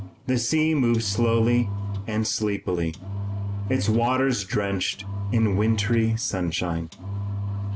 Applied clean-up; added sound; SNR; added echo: none; Engine; 6 dB; none.